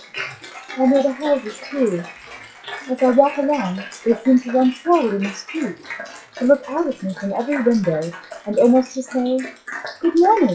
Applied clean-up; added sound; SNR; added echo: classical method WPE with log-MMSE.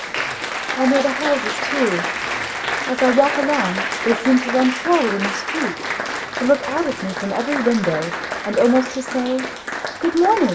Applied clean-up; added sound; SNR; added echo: none; Applause; 5 dB; reverberation time 2.1 s.